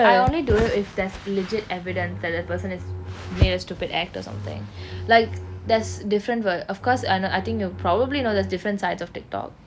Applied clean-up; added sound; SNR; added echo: none; Bowed string instrument; 10 dB; none.